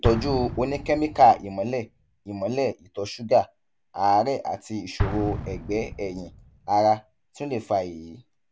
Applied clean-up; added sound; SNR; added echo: none; Explosion; 10 dB; none.